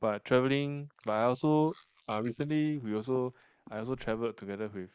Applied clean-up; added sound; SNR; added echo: neural mask model Resemble Enhance denoiser.